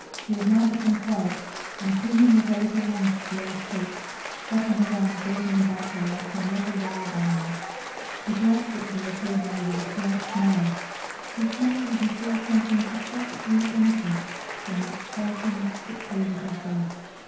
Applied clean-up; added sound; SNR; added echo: none; Applause / Cheering; 10 dB; reverberation time 1.0 s.